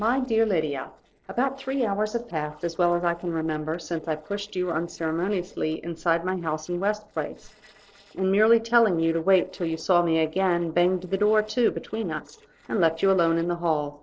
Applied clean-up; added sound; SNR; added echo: neural separator model SepFormer DNS4.